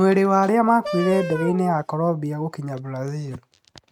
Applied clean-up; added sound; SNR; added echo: neural mask model RNNoise.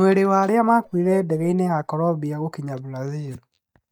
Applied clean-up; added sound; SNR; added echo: neural mask model DeepFilterNet 3.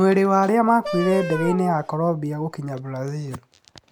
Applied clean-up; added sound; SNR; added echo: none; Wind instrument, woodwind instrument; 9 dB; none.